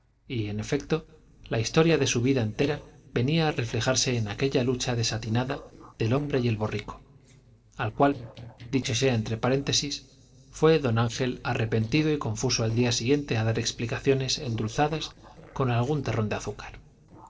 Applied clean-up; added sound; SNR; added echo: neural separator model SepFormer DNS4.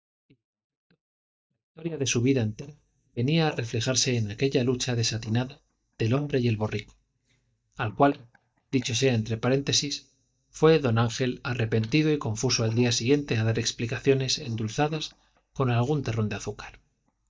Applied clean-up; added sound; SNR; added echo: neural mask model DeepFilterNet 3.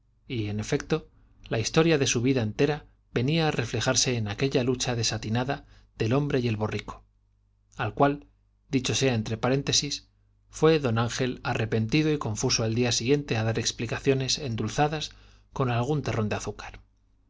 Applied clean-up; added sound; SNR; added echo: none; none; none; none.